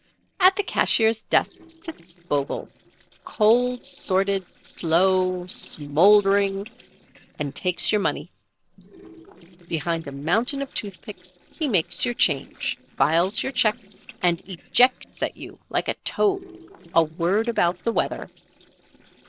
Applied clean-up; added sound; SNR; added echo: neural separator model SepFormer DNS4.